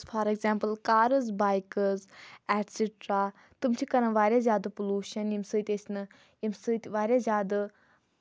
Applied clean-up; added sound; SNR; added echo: none; none; none; none.